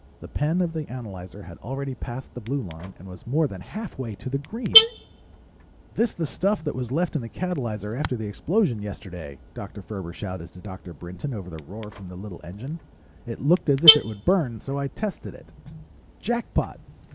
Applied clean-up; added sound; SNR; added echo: none; Alarm / Car; 3 dB; none.